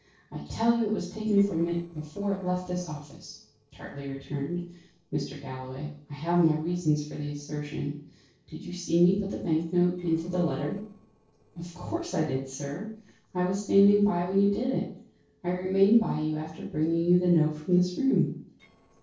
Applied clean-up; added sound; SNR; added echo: neural separator model SepFormer DNS4.